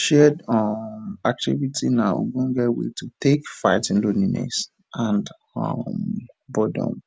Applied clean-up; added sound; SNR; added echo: none; none; none; none.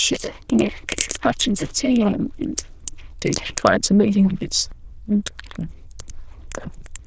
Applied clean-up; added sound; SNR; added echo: neural diffusion model UNIVERSE++.